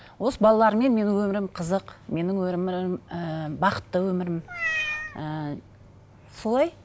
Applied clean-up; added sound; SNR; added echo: none; Meow; 5 dB; none.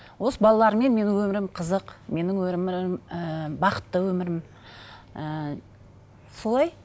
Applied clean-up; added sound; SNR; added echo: none; none; none; none.